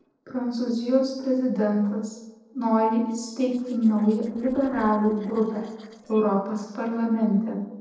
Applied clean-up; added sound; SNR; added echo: neural separator model SepFormer DNS4.